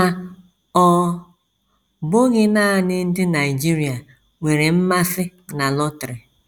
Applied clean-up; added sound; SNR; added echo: none; none; none; none.